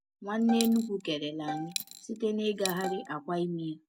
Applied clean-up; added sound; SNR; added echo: none; Coin (dropping) + Bowed string instrument; 9 dB; none.